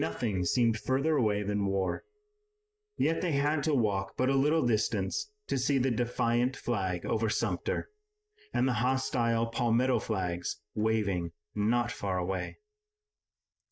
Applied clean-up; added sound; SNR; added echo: neural mask model DeepFilterNet 3.